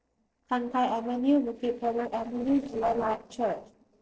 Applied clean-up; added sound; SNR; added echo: neural separator model SepFormer DNS4.